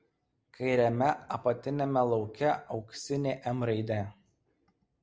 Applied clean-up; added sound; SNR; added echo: none; none; none; none.